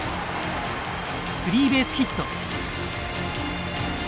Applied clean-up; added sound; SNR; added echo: none; none; none; none.